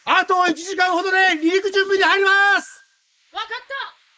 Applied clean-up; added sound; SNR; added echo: neural mask model Resemble Enhance denoiser.